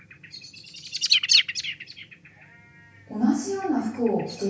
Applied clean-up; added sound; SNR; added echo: none; Bird; -1 dB; reverberation time 0.6 s.